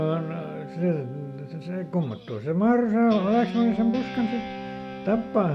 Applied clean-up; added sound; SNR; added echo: none; Guitar; 12 dB; none.